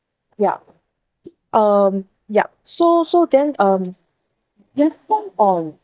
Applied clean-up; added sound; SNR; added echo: neural mask model DeepFilterNet 3.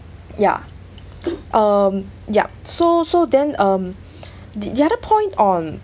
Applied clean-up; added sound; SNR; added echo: none; none; none; none.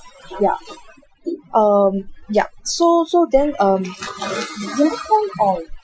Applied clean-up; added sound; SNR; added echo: classical method Wiener filter.